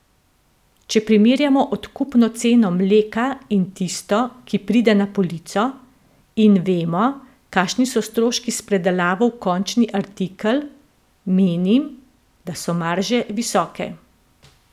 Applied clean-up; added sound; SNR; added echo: none; none; none; none.